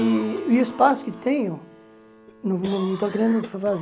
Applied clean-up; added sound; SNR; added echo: none; Cough + Keyboard (musical); 16 dB; none.